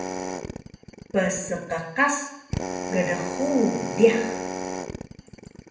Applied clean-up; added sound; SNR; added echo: none; Drill; 6 dB; reverberation time 0.8 s.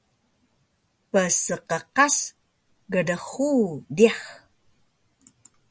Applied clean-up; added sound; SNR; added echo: none; none; none; none.